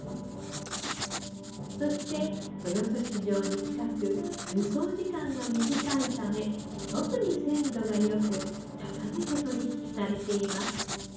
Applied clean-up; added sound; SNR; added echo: none; Writing; 10 dB; reverberation time 1.2 s.